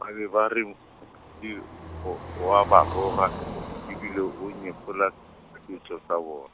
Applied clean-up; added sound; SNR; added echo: none; Car passing by; 11 dB; none.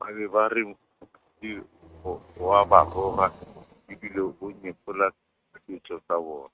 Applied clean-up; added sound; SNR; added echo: neural mask model RNNoise.